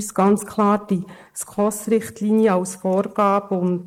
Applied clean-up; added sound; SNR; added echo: neural mask model Resemble Enhance denoiser.